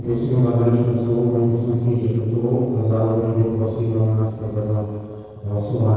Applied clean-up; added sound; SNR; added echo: neural separator model SepFormer DNS4.